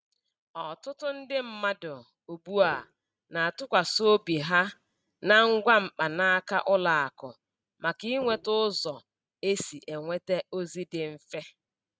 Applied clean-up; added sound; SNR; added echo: neural mask model RNNoise.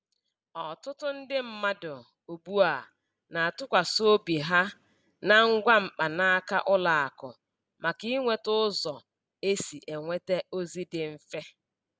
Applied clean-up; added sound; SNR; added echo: none; none; none; none.